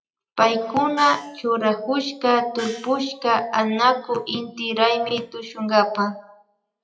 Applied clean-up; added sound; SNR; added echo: classical method WPE with log-MMSE.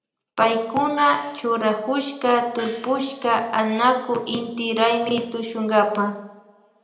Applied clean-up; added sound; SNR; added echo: none; Gong; 19 dB; reverberation time 0.8 s.